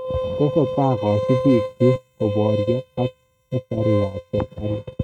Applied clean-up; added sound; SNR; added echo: neural mask model RNNoise.